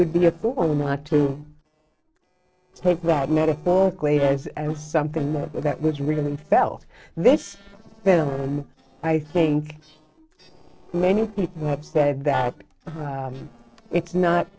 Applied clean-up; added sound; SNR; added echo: neural separator model SepFormer DNS4.